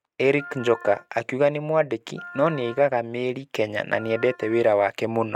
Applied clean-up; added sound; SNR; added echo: neural mask model RNNoise.